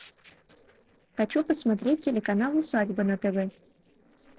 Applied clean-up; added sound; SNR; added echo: neural separator model SepFormer DNS4.